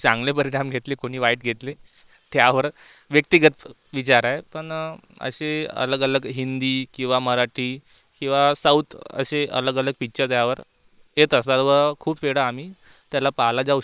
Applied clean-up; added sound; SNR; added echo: neural separator model SepFormer WHAM!.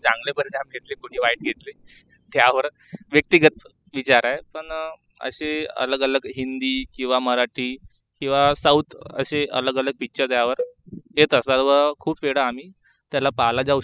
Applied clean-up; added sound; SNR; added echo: classical method spectral subtraction.